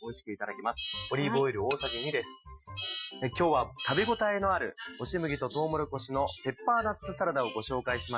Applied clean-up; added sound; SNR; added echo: classical method Wiener filter.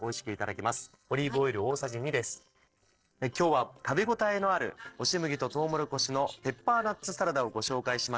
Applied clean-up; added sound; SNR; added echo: neural separator model SepFormer DNS4.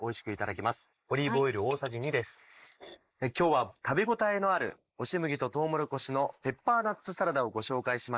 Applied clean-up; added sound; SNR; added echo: neural mask model Resemble Enhance denoiser.